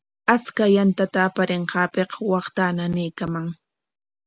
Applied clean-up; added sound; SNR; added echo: none; none; none; none.